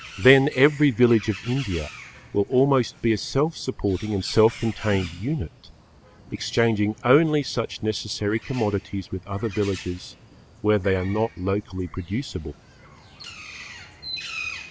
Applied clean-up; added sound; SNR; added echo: none; Bird; 17 dB; none.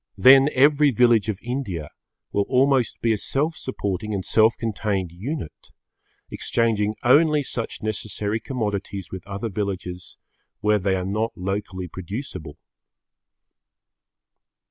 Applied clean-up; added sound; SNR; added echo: none; none; none; none.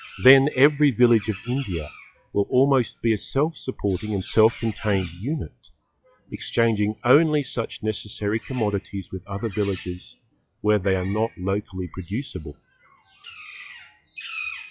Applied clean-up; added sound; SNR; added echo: classical method log-MMSE.